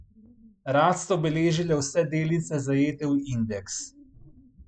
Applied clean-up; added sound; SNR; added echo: classical method log-MMSE.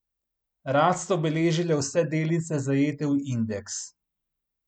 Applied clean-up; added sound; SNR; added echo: none; none; none; none.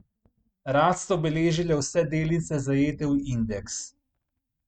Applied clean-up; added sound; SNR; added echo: neural mask model RNNoise.